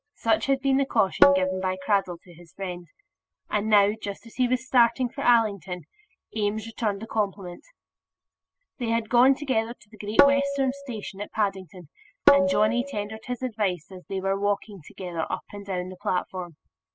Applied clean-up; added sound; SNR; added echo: classical method spectral subtraction.